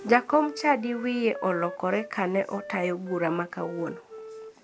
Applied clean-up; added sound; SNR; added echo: none; Wind instrument, woodwind instrument; 15 dB; none.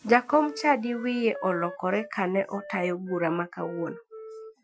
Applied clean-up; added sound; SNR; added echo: classical method Wiener filter.